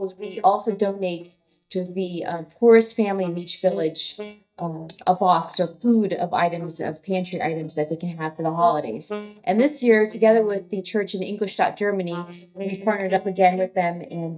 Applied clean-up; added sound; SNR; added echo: neural mask model DeepFilterNet 3.